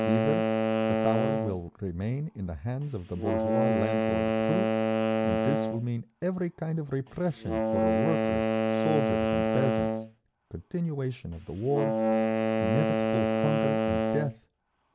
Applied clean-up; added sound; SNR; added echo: none; Wind instrument, woodwind instrument; -4 dB; none.